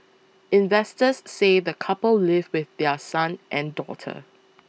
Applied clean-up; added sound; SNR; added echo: none; none; none; none.